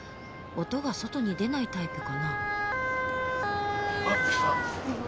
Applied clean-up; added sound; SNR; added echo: none; Motor vehicle (road) / Siren; -1 dB; none.